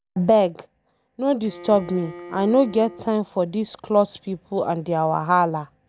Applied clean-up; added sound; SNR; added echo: none; Bowed string instrument; 18 dB; none.